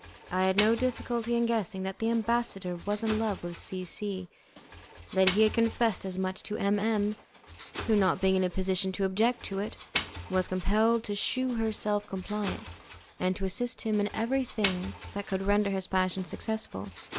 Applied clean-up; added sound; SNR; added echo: none; Engine; 10 dB; none.